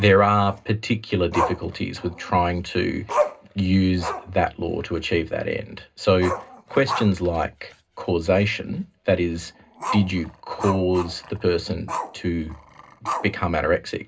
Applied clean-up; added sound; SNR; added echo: none; Growling; 10 dB; reverberation time 0.2 s.